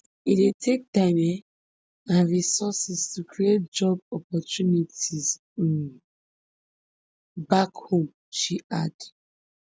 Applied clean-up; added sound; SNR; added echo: none; none; none; none.